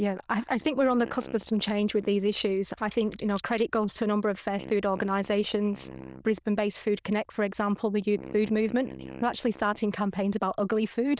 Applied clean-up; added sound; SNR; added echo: neural diffusion model UNIVERSE++.